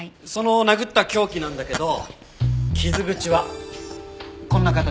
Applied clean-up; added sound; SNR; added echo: none; Glass; 9 dB; none.